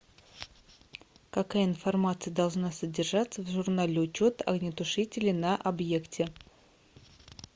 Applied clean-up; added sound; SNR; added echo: none; none; none; none.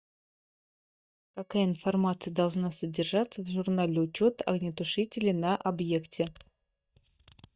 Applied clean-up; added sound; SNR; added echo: neural mask model DeepFilterNet 3.